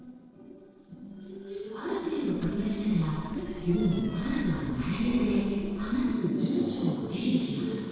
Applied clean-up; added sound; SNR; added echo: neural separator model SepFormer DNS4.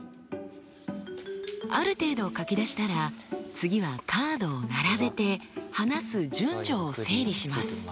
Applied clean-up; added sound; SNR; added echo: none; none; none; none.